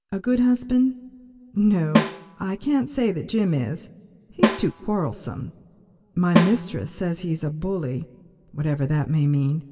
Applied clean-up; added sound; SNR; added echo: none; Snare drum; 3 dB; reverberation time 1.3 s.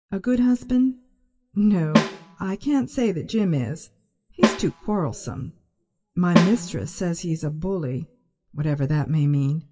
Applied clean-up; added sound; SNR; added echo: classical method WPE with log-MMSE.